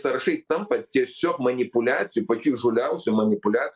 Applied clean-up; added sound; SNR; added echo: neural mask model Resemble Enhance denoiser.